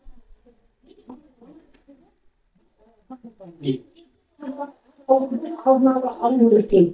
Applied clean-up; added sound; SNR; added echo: neural mask model DeepFilterNet 3.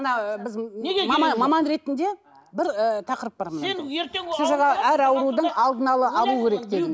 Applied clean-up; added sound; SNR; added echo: none; none; none; none.